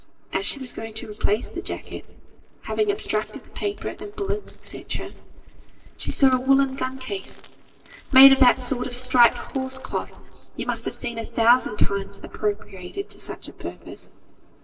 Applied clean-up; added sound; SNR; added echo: neural separator model SepFormer DNS4.